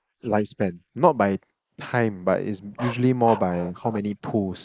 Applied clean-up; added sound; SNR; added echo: neural mask model Resemble Enhance denoiser.